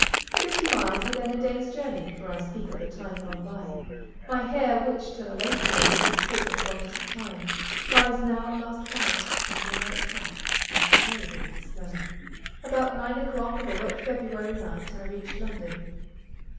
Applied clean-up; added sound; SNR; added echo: none; Crumpling, crinkling; -2 dB; reverberation time 1.1 s.